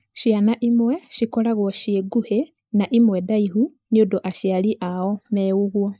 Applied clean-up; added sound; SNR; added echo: neural mask model Resemble Enhance denoiser.